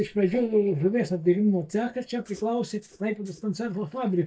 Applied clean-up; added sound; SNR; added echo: neural mask model DeepFilterNet 3.